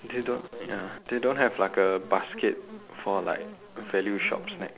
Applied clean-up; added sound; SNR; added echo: none; Buzz; 18 dB; none.